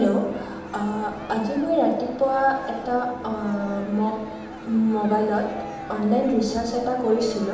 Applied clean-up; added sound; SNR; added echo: none; Cheering; 18 dB; reverberation time 0.8 s.